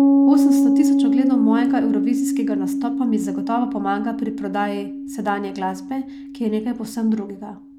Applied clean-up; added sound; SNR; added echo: none; Piano; -3 dB; none.